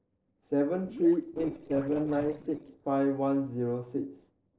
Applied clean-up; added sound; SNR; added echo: neural separator model SepFormer DNS4.